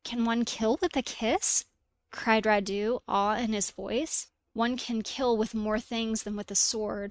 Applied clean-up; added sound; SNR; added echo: neural mask model RNNoise.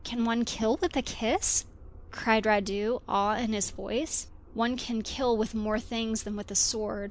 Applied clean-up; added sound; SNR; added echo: none; Subway, metro, underground; 17 dB; none.